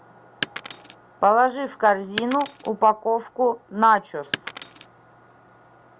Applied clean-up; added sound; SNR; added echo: none; Shatter; 11 dB; none.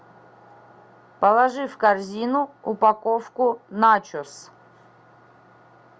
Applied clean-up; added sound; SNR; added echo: none; none; none; none.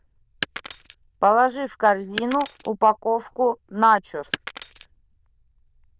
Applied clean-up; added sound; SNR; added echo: neural diffusion model UNIVERSE++.